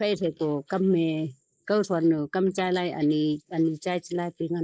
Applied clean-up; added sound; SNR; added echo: neural mask model Resemble Enhance denoiser.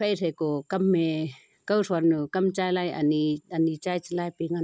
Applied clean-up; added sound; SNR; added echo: none; none; none; none.